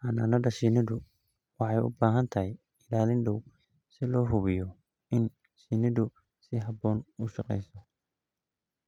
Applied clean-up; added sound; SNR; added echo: none; none; none; none.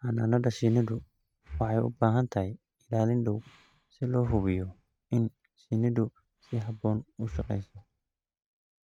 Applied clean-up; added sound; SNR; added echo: neural mask model RNNoise.